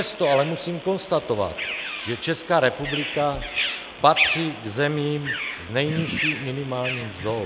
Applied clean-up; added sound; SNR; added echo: none; Bird vocalization, bird call, bird song; 6 dB; none.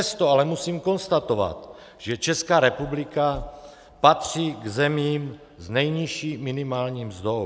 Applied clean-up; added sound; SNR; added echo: none; none; none; none.